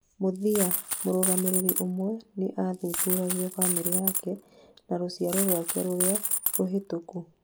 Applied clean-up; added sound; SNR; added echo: none; Coin (dropping); 2 dB; none.